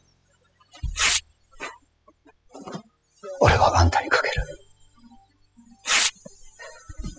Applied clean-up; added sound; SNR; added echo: classical method spectral subtraction.